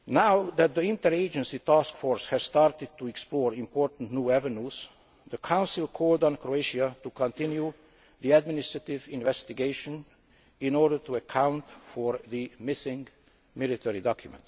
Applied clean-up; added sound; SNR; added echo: none; none; none; none.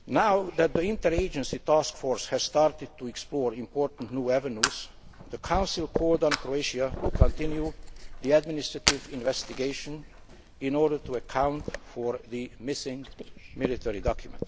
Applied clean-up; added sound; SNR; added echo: none; Fire; 5 dB; none.